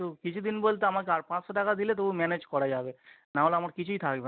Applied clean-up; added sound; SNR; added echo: none; none; none; none.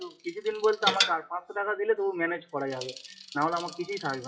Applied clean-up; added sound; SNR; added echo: classical method WPE with log-MMSE.